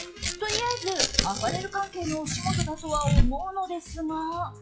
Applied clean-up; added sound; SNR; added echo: classical method log-MMSE.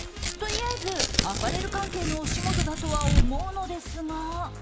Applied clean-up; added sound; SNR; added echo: none; Tearing; -3 dB; none.